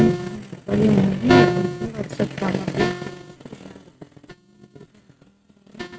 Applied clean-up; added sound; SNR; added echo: neural mask model RNNoise.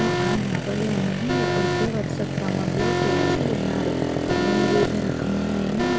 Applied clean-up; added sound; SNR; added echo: none; Motorcycle + Alarm; -4 dB; none.